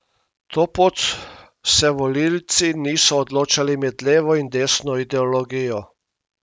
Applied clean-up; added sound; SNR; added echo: none; none; none; none.